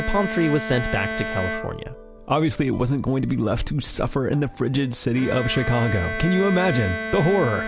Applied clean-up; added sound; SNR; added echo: none; Bowed string instrument; 9 dB; none.